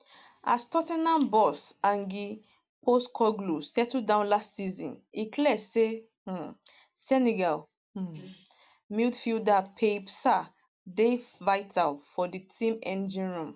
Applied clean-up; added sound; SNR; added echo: none; none; none; none.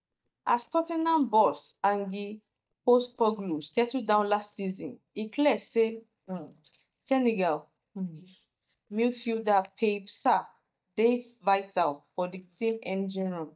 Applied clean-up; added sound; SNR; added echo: neural mask model DeepFilterNet 3.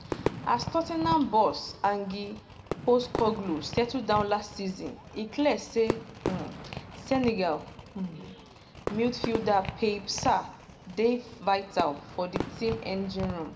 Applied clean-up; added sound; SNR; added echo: none; Fireworks; 9 dB; reverberation time 1.5 s.